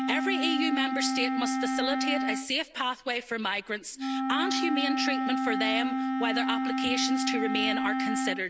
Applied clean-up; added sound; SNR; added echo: none; Wind instrument, woodwind instrument; -1 dB; none.